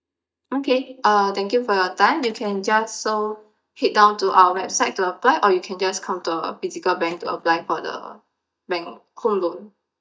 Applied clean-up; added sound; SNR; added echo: neural mask model DeepFilterNet 3.